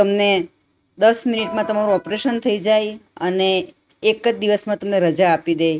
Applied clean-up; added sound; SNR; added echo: neural mask model RNNoise.